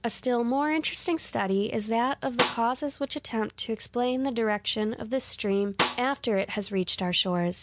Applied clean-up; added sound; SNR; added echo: none; Snare drum; 5 dB; none.